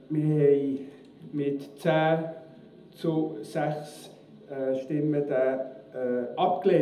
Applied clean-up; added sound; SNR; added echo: none; none; none; reverberation time 0.8 s.